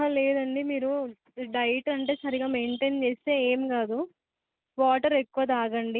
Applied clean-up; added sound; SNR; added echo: none; none; none; none.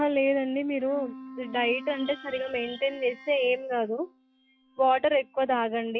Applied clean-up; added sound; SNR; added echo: classical method log-MMSE.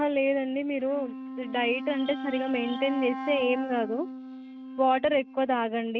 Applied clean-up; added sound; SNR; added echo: neural mask model RNNoise.